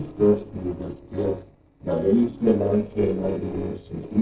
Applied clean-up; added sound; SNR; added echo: neural separator model SepFormer DNS4.